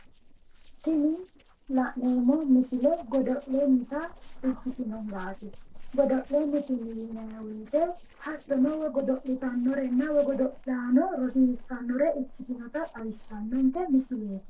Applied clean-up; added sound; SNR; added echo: neural separator model SepFormer DNS4.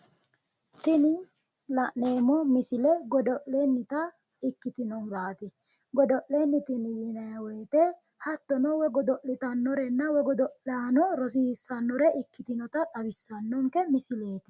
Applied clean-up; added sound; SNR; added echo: none; none; none; none.